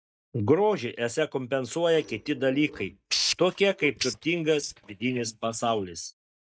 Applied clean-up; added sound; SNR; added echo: neural mask model DeepFilterNet 3.